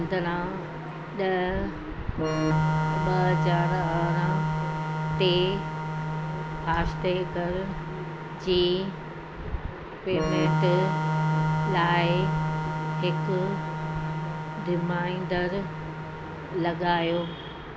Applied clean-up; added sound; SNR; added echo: none; Organ; 0 dB; none.